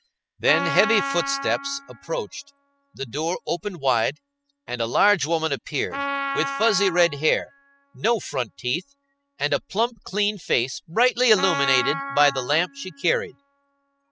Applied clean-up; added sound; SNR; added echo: classical method spectral subtraction.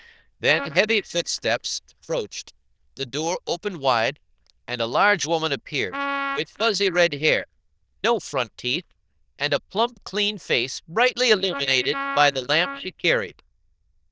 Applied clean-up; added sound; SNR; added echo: neural diffusion model UNIVERSE++.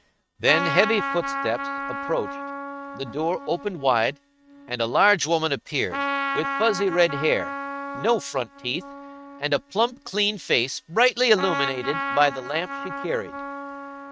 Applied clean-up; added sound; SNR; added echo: neural mask model RNNoise.